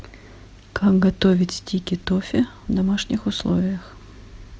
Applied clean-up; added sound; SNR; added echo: none; none; none; none.